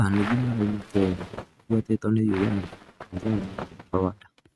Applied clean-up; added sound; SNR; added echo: neural mask model RNNoise.